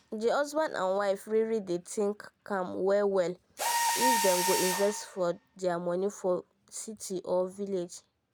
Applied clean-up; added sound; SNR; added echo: none; Mechanisms; 5 dB; none.